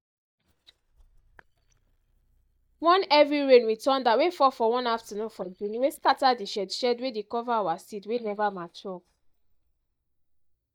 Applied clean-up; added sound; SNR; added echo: neural mask model DeepFilterNet 3.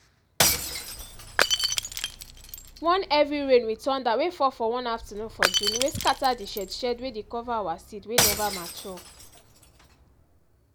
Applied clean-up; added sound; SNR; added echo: none; Shatter / Crushing + Shatter / Crushing; 2 dB; none.